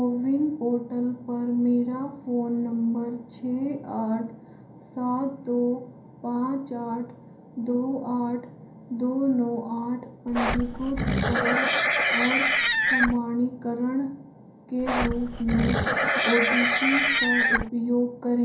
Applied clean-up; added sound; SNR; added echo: none; Livestock, farm animals, working animals; -3 dB; reverberation time 0.6 s.